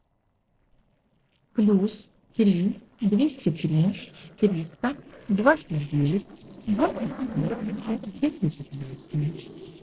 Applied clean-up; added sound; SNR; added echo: neural separator model SepFormer DNS4.